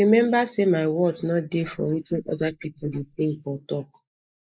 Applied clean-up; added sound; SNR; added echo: neural mask model Resemble Enhance denoiser.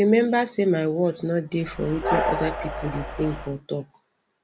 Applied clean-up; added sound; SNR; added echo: none; Train; 4 dB; none.